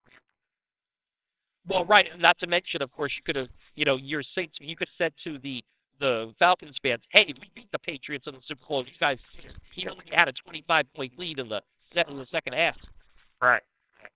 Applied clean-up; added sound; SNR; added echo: neural separator model SepFormer WHAMR!.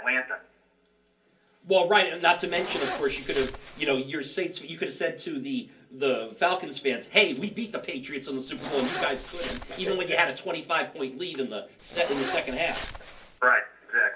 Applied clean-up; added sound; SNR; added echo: none; Zipper (clothing); 9 dB; reverberation time 0.3 s.